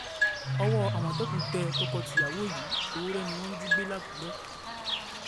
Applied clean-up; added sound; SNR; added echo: none; Bird / Fowl + Marimba, xylophone; -5 dB; none.